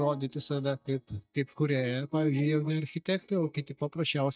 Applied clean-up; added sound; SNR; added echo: neural mask model DeepFilterNet 3.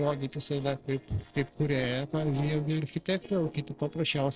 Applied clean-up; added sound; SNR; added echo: neural separator model SepFormer DNS4.